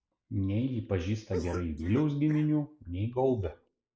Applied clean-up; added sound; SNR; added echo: neural mask model Resemble Enhance denoiser.